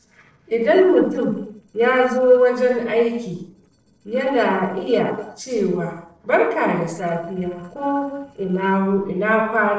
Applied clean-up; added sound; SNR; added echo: neural separator model SepFormer DNS4.